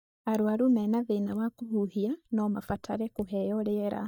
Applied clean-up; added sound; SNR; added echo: neural mask model DeepFilterNet 3.